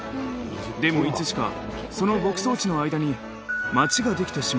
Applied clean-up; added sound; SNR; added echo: none; none; none; none.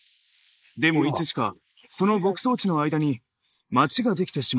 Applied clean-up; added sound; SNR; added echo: neural mask model Resemble Enhance denoiser.